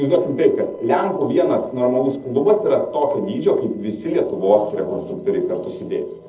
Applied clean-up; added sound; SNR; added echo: neural separator model SepFormer DNS4.